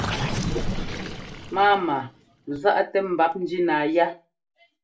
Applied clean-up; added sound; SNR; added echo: none; Gurgling; 7 dB; reverberation time 0.2 s.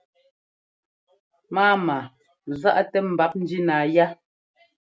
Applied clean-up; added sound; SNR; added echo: none; none; none; none.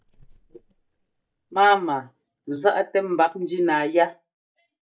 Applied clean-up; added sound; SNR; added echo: neural mask model DeepFilterNet 3.